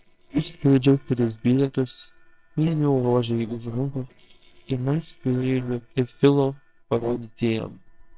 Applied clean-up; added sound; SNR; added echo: neural separator model SepFormer WHAMR!.